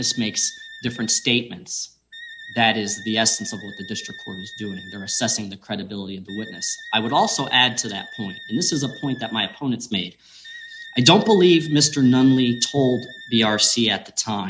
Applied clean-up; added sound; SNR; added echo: none; Wind instrument, woodwind instrument; 18 dB; none.